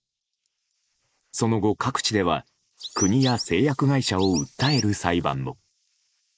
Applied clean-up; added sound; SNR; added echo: neural mask model Resemble Enhance denoiser.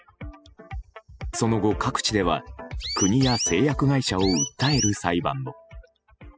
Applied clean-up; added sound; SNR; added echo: classical method spectral subtraction.